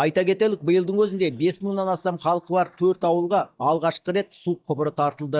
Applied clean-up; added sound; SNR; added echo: neural mask model DeepFilterNet 3.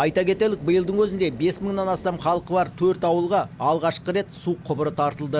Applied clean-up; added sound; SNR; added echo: none; none; none; none.